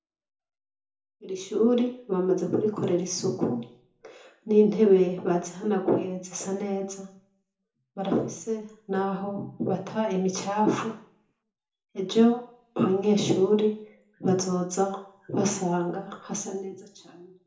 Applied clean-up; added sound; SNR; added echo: none; none; none; reverberation time 0.6 s.